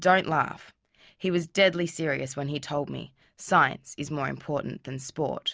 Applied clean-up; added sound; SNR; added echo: none; none; none; none.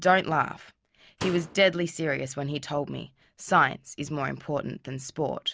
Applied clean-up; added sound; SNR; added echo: none; Slam; 13 dB; none.